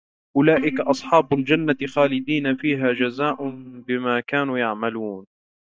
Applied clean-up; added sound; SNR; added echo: neural mask model DeepFilterNet 3.